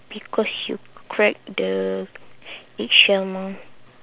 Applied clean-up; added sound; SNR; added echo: none; none; none; none.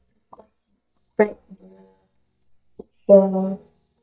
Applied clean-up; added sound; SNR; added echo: neural mask model DeepFilterNet 3.